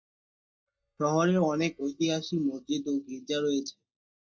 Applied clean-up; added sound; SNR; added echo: neural mask model DeepFilterNet 3.